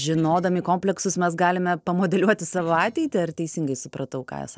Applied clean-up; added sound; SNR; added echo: neural separator model SepFormer DNS4.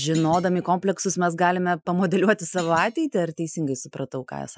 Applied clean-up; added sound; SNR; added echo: classical method Wiener filter.